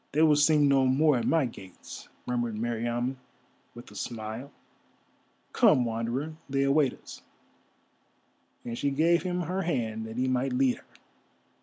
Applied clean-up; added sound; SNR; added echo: none; none; none; none.